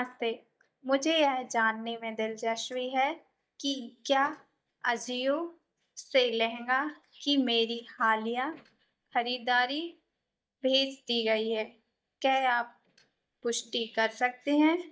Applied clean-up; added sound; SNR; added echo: neural mask model DeepFilterNet 3.